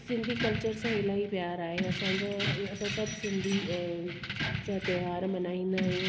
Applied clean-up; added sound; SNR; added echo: none; Keys jangling; 4 dB; none.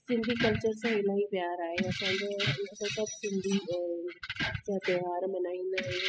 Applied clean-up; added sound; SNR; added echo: classical method spectral subtraction.